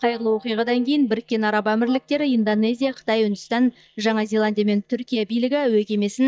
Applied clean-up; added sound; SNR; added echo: neural mask model DeepFilterNet 3.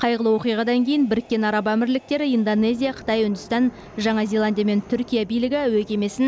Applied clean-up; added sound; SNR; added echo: none; none; none; none.